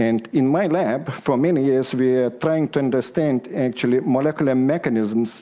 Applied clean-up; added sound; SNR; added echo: none; none; none; none.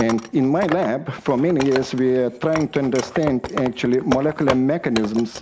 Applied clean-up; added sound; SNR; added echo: none; Wood; 11 dB; none.